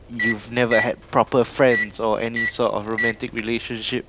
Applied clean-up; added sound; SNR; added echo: none; Microwave oven; 7 dB; none.